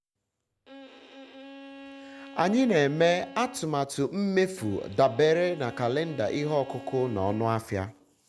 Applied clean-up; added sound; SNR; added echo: none; Bowed string instrument; 18 dB; none.